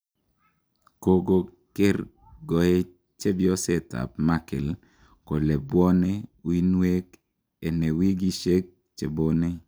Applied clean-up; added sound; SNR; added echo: none; none; none; none.